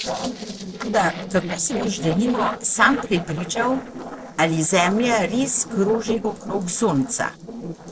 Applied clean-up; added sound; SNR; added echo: neural separator model SepFormer DNS4.